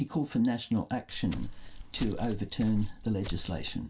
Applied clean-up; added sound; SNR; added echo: none; Walk, footsteps; 6 dB; reverberation time 0.2 s.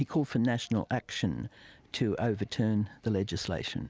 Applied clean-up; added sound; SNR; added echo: none; none; none; none.